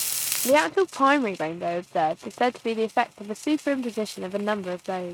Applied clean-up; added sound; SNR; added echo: neural mask model RNNoise.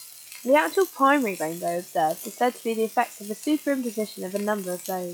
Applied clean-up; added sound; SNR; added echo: classical method log-MMSE.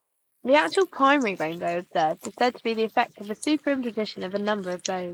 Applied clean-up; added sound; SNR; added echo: neural mask model Resemble Enhance denoiser.